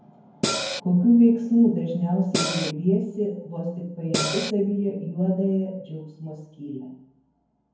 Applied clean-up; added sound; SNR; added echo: none; Cymbal; 1 dB; reverberation time 0.9 s.